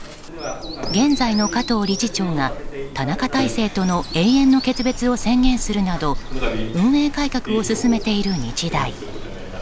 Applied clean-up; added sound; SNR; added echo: none; Bird vocalization, bird call, bird song; 8 dB; none.